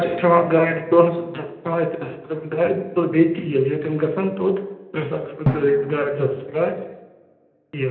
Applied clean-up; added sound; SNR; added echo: none; Drum; 14 dB; reverberation time 0.9 s.